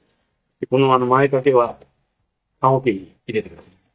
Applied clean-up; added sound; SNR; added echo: neural mask model DeepFilterNet 3.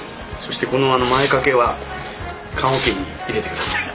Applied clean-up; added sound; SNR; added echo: none; Fireworks; 12 dB; none.